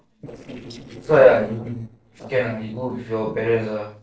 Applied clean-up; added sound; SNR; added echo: neural separator model SepFormer DNS4.